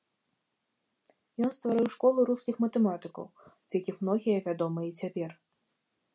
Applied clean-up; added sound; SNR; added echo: none; none; none; none.